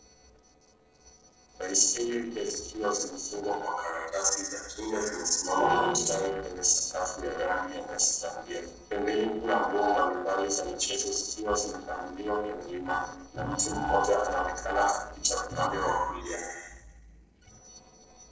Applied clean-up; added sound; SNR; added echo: neural separator model SepFormer DNS4.